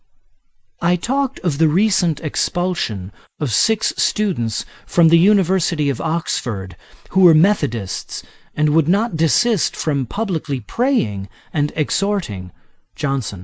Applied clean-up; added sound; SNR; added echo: neural mask model Resemble Enhance denoiser.